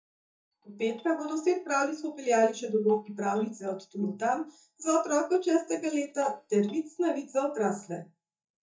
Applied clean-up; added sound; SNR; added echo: neural mask model DeepFilterNet 3.